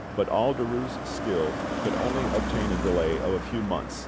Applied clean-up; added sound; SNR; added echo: none; Car passing by; 3 dB; none.